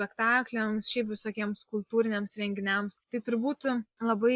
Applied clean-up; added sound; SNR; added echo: none; none; none; none.